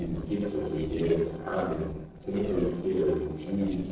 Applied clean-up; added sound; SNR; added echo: neural separator model SepFormer DNS4.